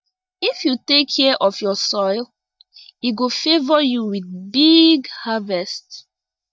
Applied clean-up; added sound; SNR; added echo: neural mask model DeepFilterNet 3.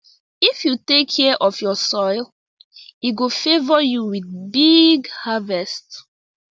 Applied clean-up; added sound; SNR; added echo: none; none; none; none.